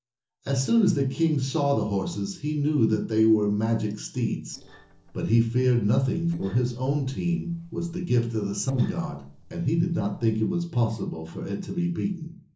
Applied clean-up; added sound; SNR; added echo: neural separator model SepFormer DNS4.